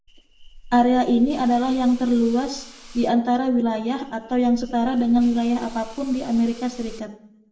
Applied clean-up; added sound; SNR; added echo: none; Hiss / Insect; 18 dB; reverberation time 0.5 s.